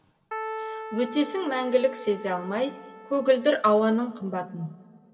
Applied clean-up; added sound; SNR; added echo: none; Keyboard (musical); 12 dB; reverberation time 1.6 s.